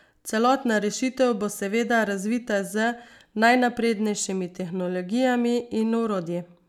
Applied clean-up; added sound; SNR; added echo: none; none; none; none.